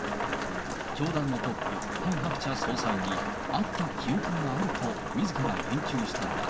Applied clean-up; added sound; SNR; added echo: none; Rain; 1 dB; reverberation time 0.4 s.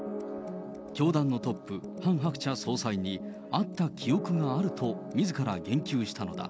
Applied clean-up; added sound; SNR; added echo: none; none; none; none.